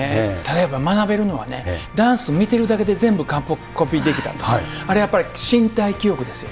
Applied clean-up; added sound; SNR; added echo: none; none; none; none.